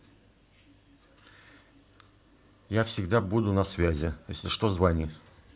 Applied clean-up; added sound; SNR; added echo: none; none; none; none.